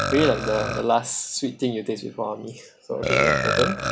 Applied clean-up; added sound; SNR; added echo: none; Burping, eructation; 2 dB; none.